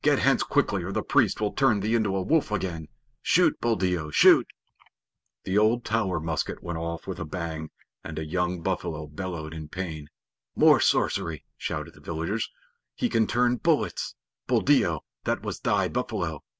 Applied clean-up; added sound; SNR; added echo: none; none; none; none.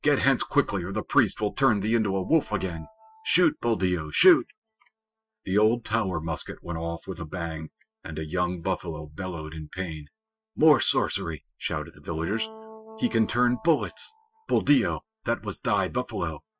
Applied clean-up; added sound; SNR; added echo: classical method Wiener filter.